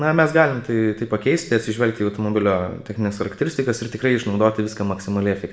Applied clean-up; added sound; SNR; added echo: none; none; none; reverberation time 0.6 s.